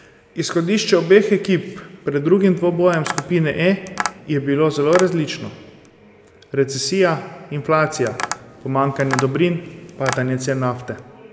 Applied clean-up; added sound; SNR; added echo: none; Tap; 12 dB; none.